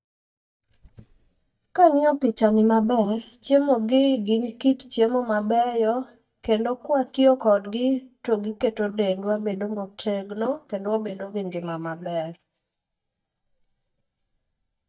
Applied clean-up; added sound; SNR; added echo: neural mask model DeepFilterNet 3.